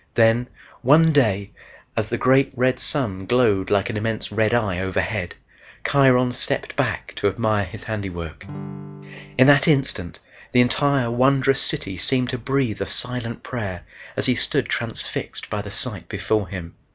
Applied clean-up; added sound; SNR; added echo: none; Acoustic guitar / Strum; 14 dB; none.